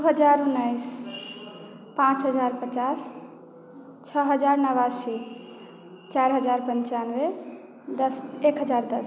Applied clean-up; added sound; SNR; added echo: none; none; none; none.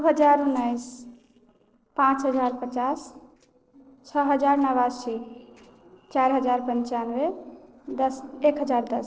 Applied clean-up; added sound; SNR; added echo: neural separator model SepFormer DNS4.